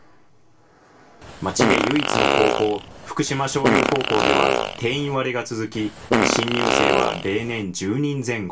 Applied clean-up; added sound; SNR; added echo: none; Fart; -3 dB; reverberation time 0.2 s.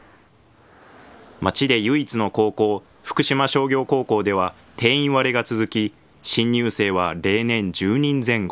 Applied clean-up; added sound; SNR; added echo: none; none; none; none.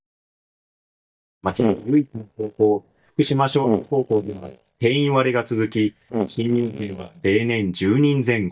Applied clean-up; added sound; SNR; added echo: neural mask model DeepFilterNet 3.